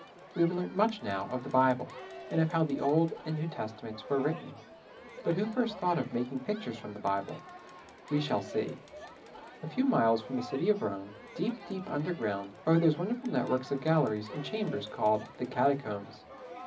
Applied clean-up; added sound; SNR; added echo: none; Crowd; 16 dB; reverberation time 0.4 s.